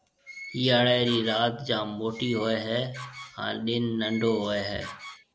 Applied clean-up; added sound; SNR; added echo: none; Door; 17 dB; none.